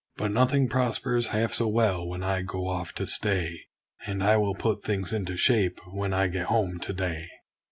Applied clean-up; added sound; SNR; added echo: none; none; none; none.